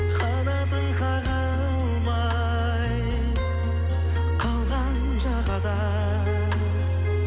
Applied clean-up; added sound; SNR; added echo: none; none; none; none.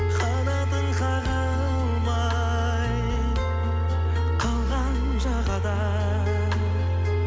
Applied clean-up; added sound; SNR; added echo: none; Wind instrument, woodwind instrument; 16 dB; none.